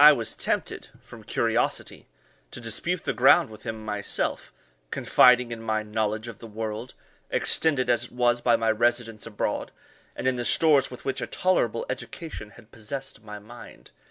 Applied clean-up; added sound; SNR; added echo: none; none; none; none.